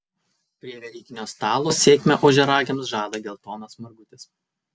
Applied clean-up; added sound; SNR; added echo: none; none; none; none.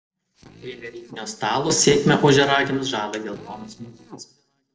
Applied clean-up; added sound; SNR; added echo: neural separator model SepFormer DNS4.